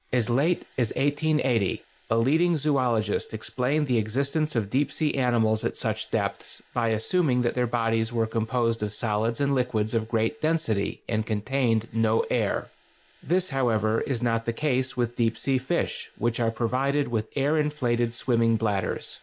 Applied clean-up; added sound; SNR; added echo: neural mask model Resemble Enhance denoiser.